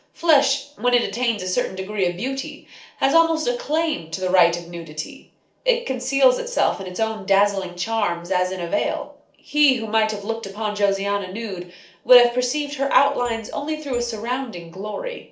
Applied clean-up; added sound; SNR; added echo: neural separator model SepFormer DNS4.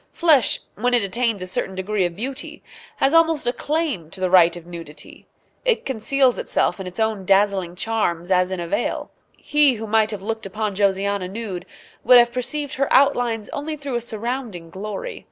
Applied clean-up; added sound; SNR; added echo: none; none; none; none.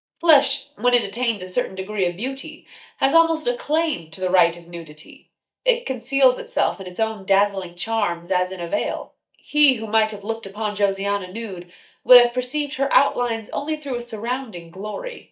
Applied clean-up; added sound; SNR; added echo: neural mask model DeepFilterNet 3.